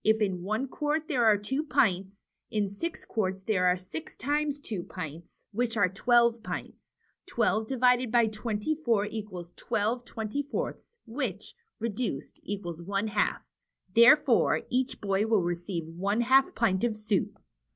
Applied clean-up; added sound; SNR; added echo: none; none; none; none.